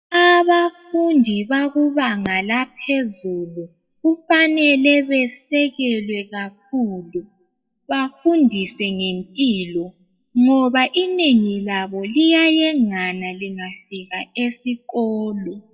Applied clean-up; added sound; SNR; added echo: classical method WPE with log-MMSE.